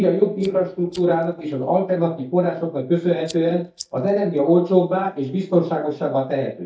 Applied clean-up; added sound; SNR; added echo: neural mask model DeepFilterNet 3.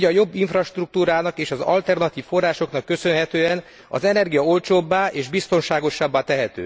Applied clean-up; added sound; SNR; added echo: none; none; none; none.